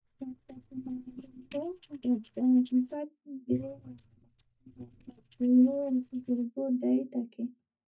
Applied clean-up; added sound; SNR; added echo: neural mask model DeepFilterNet 3.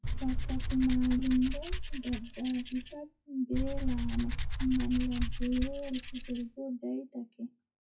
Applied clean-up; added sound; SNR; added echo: classical method WPE with log-MMSE.